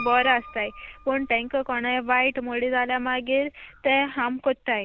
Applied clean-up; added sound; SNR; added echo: none; Piano; 17 dB; none.